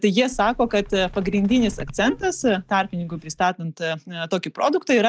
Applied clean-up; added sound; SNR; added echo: neural mask model DeepFilterNet 3.